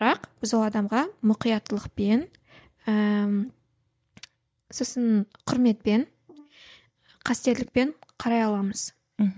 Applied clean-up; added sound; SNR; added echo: neural mask model DeepFilterNet 3.